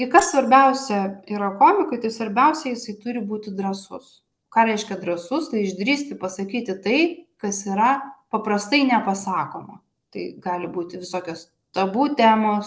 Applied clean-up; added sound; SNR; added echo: neural separator model SepFormer DNS4.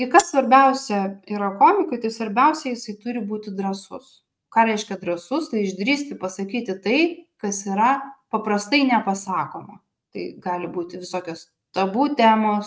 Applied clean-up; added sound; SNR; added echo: neural mask model RNNoise.